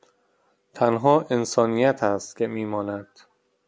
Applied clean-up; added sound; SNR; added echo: none; none; none; none.